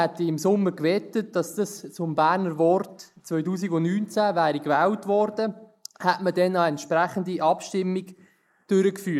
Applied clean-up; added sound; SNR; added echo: neural mask model Resemble Enhance denoiser.